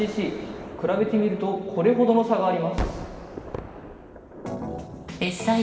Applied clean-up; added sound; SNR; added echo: none; Gunshot, gunfire; 12 dB; reverberation time 2.1 s.